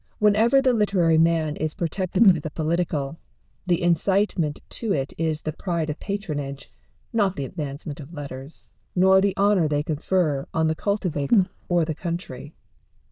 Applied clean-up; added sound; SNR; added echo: neural diffusion model UNIVERSE++.